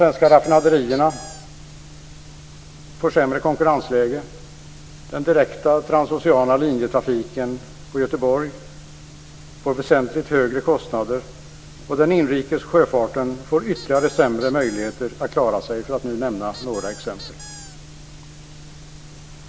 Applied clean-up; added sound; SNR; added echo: none; Squeak; 19 dB; none.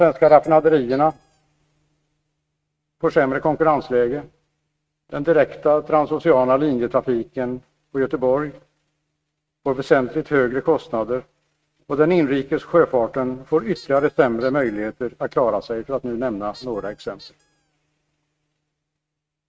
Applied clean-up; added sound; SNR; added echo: neural mask model RNNoise.